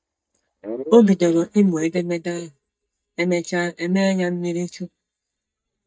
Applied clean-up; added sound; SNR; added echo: neural mask model DeepFilterNet 3.